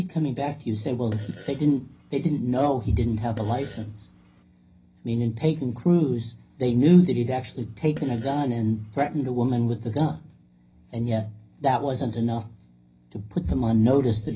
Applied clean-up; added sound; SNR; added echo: none; Fart; 20 dB; reverberation time 0.5 s.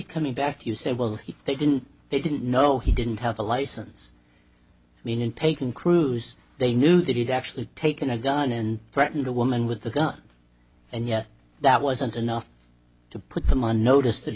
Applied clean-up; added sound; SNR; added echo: none; none; none; none.